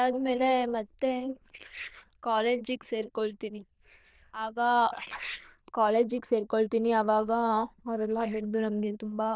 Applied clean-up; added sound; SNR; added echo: neural diffusion model UNIVERSE++.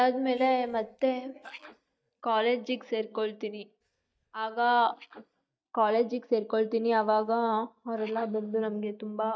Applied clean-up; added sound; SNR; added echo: neural mask model DeepFilterNet 3.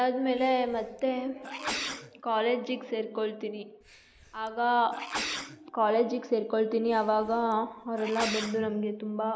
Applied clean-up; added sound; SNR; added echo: none; Sneeze; 11 dB; none.